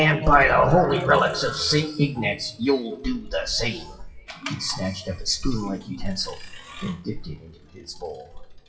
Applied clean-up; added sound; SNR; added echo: classical method WPE with log-MMSE.